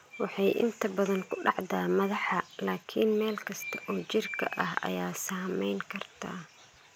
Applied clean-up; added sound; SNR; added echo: none; none; none; none.